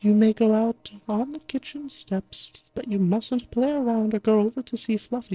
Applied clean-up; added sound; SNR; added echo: neural separator model SepFormer DNS4.